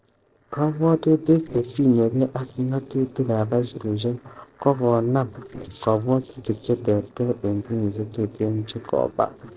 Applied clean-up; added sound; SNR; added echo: neural separator model SepFormer DNS4.